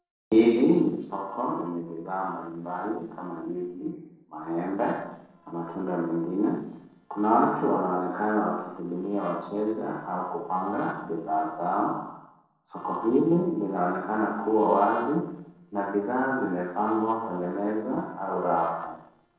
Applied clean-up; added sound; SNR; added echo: neural separator model SepFormer DNS4.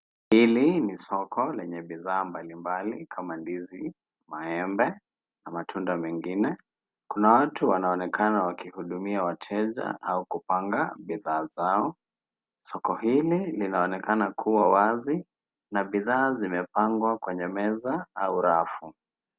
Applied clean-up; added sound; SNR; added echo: none; none; none; none.